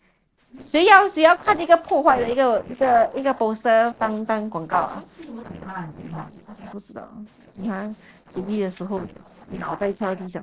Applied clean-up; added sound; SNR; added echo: neural separator model SepFormer DNS4.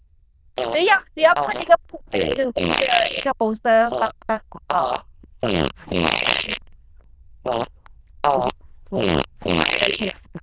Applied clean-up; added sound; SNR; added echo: neural diffusion model UNIVERSE++.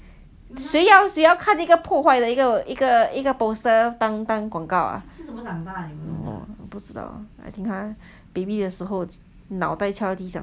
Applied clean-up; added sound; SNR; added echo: none; none; none; none.